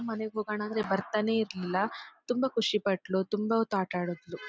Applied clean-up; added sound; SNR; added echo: none; none; none; none.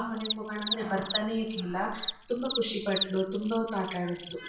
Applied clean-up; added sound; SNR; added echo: none; Cricket; 4 dB; reverberation time 0.6 s.